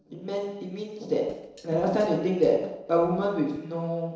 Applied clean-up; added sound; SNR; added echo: neural separator model SepFormer DNS4.